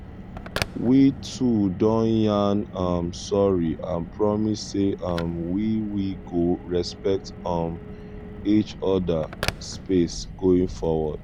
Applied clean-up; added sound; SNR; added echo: none; Telephone + Car; 12 dB; none.